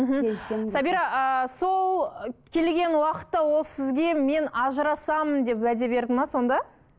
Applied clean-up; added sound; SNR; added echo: none; none; none; none.